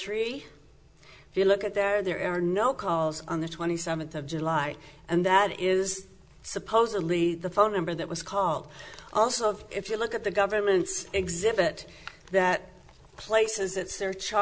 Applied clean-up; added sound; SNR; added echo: none; none; none; none.